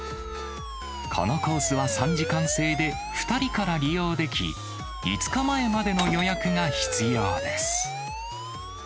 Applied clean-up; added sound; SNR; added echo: none; Siren + Glass; 6 dB; none.